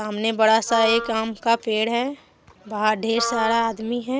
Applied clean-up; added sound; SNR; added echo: none; Wind instrument, woodwind instrument; 9 dB; none.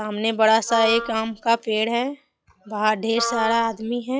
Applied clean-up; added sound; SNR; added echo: classical method log-MMSE.